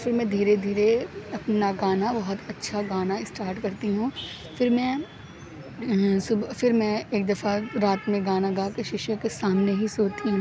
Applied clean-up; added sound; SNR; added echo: none; none; none; none.